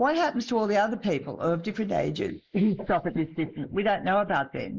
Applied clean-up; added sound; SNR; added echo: neural mask model Resemble Enhance denoiser.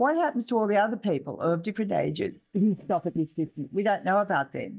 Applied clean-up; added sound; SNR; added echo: neural mask model DeepFilterNet 3.